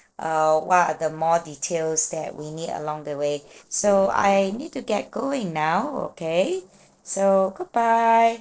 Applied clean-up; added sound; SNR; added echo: neural separator model SepFormer DNS4.